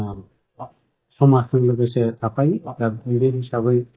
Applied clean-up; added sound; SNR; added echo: neural mask model DeepFilterNet 3.